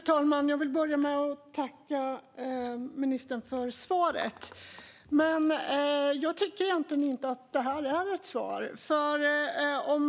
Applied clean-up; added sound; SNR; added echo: none; none; none; none.